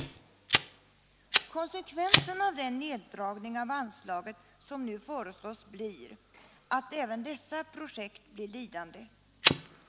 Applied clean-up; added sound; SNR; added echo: none; Fire; -1 dB; none.